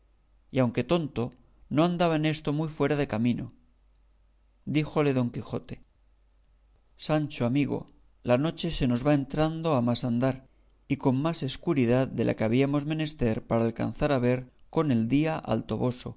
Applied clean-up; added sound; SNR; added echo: none; none; none; none.